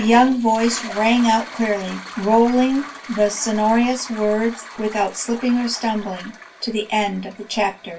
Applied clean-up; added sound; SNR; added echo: none; Toilet flush; 16 dB; reverberation time 0.2 s.